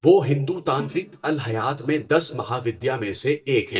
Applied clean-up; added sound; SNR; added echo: neural mask model DeepFilterNet 3.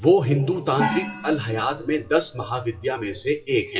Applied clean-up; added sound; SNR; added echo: classical method WPE with log-MMSE.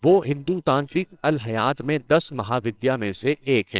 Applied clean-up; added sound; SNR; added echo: neural separator model SepFormer WHAMR!.